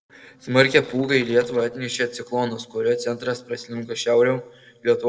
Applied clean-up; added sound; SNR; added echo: neural separator model SepFormer DNS4.